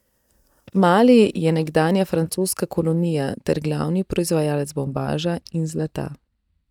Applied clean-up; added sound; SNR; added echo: neural mask model DeepFilterNet 3.